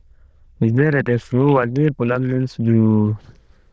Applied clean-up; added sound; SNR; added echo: neural diffusion model UNIVERSE++.